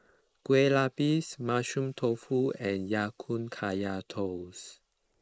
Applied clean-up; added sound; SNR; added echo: neural mask model Resemble Enhance denoiser.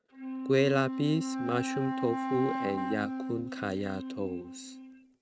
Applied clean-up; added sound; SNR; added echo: neural mask model RNNoise.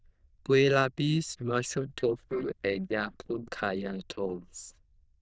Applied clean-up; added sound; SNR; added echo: neural diffusion model UNIVERSE++.